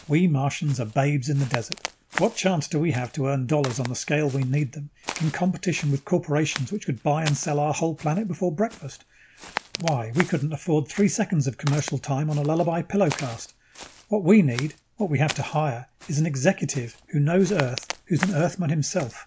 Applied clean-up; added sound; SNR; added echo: none; Walk, footsteps; 15 dB; none.